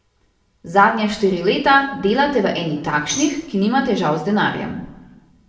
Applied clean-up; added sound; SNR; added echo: none; Tambourine; 14 dB; reverberation time 0.7 s.